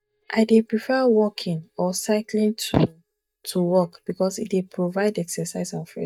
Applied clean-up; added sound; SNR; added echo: neural mask model DeepFilterNet 3.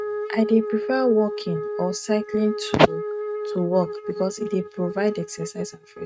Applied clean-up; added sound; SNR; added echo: neural mask model RNNoise.